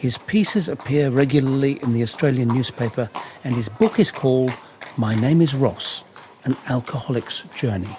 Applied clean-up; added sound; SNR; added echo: none; Livestock, farm animals, working animals; 18 dB; none.